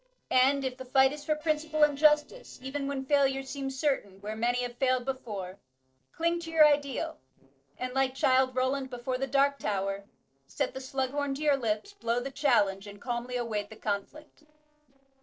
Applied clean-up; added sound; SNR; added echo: neural separator model SepFormer DNS4.